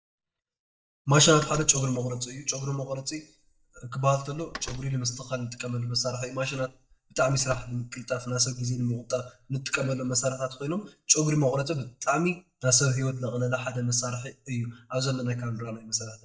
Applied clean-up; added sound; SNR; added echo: neural mask model DeepFilterNet 3.